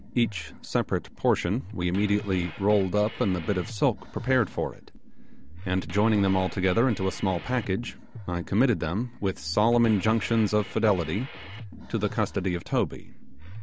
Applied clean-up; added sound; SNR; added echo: none; Drum kit + Breathing; 13 dB; none.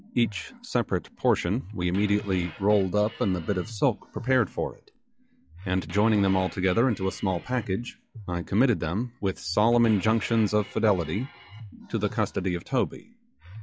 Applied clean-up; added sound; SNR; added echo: classical method log-MMSE.